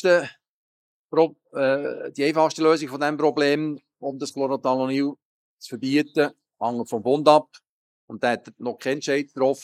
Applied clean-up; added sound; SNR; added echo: neural mask model Resemble Enhance denoiser.